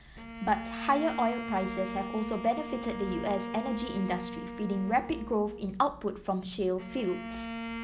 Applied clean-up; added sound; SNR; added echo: none; Bowed string instrument; 8 dB; none.